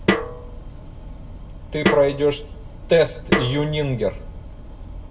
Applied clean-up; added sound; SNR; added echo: none; Snare drum; 3 dB; reverberation time 0.7 s.